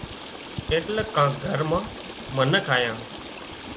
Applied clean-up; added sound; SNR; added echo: none; Stream; 10 dB; none.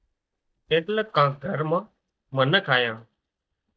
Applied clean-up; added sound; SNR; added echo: neural mask model DeepFilterNet 3.